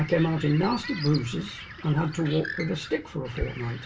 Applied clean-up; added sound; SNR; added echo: none; Bird; 12 dB; reverberation time 0.2 s.